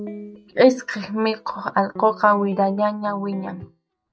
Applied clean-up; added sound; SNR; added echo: neural mask model DeepFilterNet 3.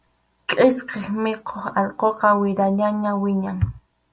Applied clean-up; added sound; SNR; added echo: none; none; none; none.